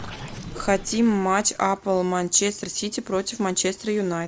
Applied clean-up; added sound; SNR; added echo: none; Gurgling; 17 dB; none.